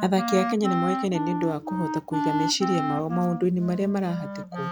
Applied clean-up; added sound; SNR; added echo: none; Wind instrument, woodwind instrument; 4 dB; none.